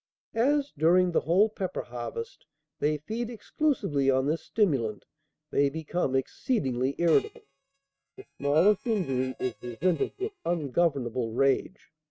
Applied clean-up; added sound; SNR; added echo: neural mask model RNNoise.